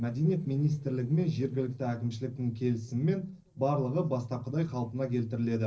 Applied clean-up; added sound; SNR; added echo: neural separator model SepFormer DNS4.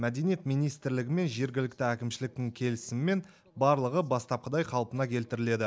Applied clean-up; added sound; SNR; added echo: none; none; none; none.